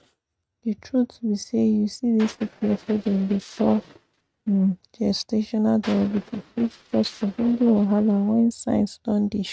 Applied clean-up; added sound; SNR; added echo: neural mask model RNNoise.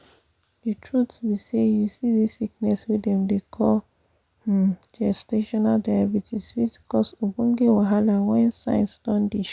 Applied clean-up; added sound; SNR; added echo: none; none; none; none.